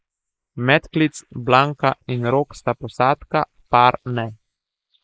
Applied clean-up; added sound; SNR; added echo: neural mask model Resemble Enhance denoiser.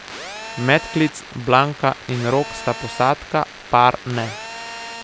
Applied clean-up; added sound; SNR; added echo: none; Telephone; 13 dB; none.